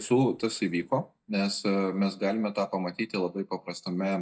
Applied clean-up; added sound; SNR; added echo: neural mask model DeepFilterNet 3.